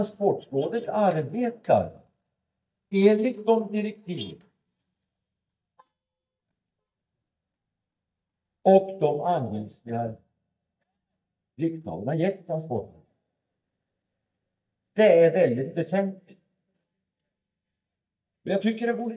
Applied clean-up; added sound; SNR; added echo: neural mask model DeepFilterNet 3.